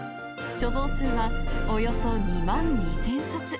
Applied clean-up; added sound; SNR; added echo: none; Engine; -3 dB; none.